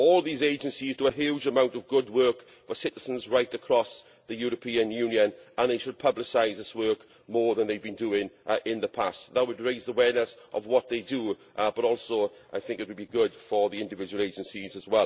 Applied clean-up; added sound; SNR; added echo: none; none; none; none.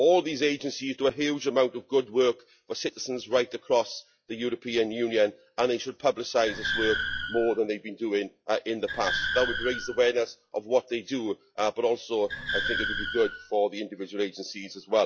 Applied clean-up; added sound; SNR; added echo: classical method log-MMSE.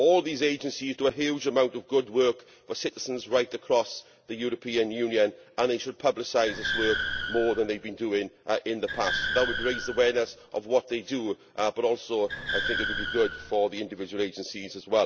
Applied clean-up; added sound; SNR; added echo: none; Car; 6 dB; none.